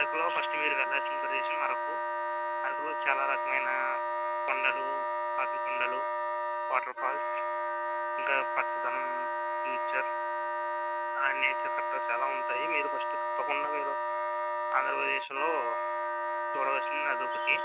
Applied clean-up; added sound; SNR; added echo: none; Wind instrument, woodwind instrument; -3 dB; none.